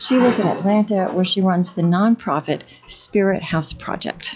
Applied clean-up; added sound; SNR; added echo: classical method log-MMSE.